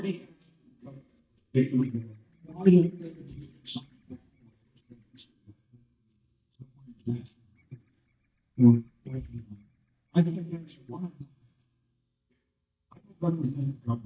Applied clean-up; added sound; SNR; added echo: neural mask model DeepFilterNet 3.